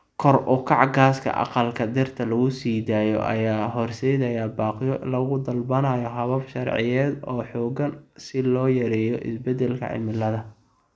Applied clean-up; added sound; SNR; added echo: none; none; none; none.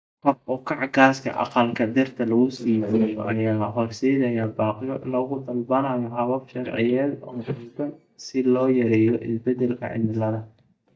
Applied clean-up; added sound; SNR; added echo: neural mask model DeepFilterNet 3.